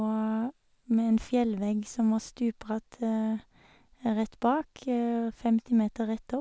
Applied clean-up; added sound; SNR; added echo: none; none; none; none.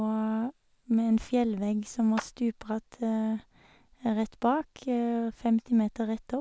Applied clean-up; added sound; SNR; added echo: none; Clapping; 16 dB; none.